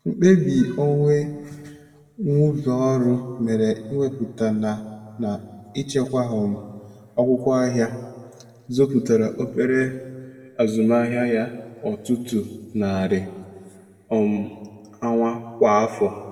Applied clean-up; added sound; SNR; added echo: none; none; none; reverberation time 1.5 s.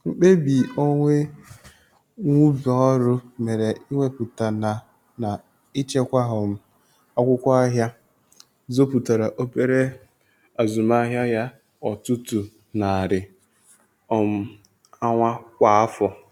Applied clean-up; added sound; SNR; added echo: none; none; none; none.